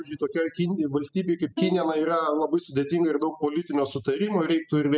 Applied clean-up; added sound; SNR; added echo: classical method spectral subtraction.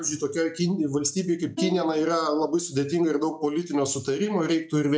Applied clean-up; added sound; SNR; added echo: classical method log-MMSE.